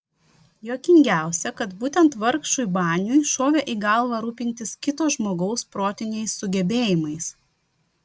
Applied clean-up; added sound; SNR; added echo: none; none; none; none.